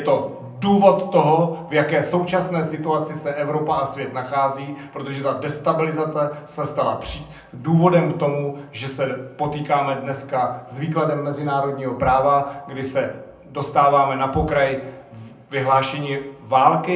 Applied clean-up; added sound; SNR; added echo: none; none; none; reverberation time 0.6 s.